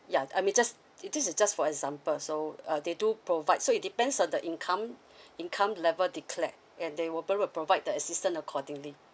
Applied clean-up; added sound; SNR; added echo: none; none; none; none.